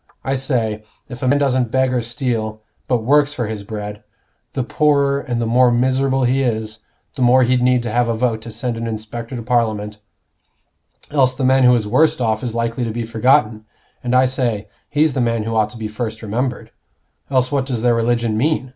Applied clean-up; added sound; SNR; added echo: none; none; none; none.